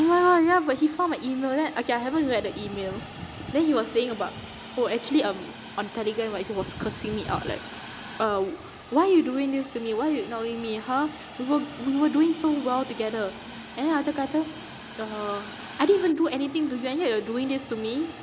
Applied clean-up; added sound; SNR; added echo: none; Hiss; 15 dB; none.